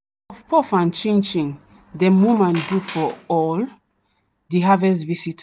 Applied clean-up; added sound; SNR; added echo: none; Squeak; 16 dB; none.